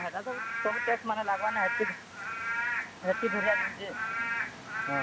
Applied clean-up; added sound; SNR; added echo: none; Rain / Frog; 0 dB; none.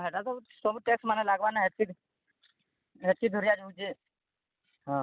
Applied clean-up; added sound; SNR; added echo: none; none; none; none.